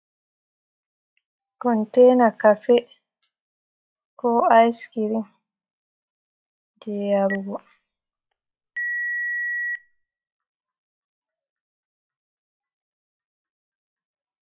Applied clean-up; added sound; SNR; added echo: classical method log-MMSE.